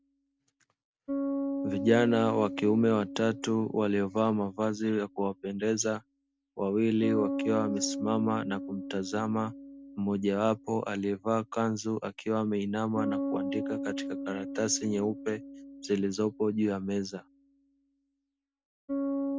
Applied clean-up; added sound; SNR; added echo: none; Bass guitar; 7 dB; none.